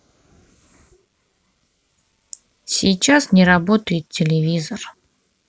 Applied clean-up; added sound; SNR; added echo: neural mask model Resemble Enhance denoiser.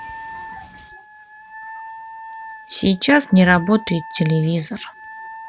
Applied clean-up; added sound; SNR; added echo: none; Wind instrument, woodwind instrument; 16 dB; none.